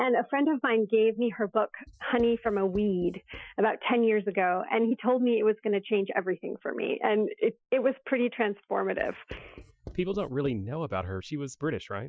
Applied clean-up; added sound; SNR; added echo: classical method Wiener filter.